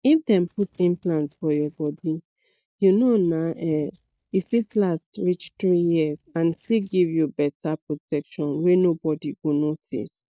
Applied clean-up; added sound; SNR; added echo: neural mask model DeepFilterNet 3.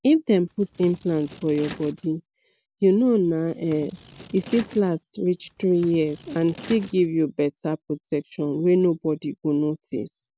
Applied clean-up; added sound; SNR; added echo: none; Scissors; 19 dB; none.